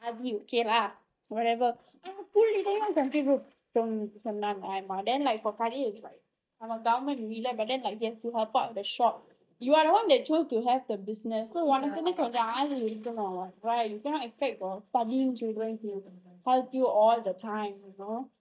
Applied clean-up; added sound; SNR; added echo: neural mask model DeepFilterNet 3.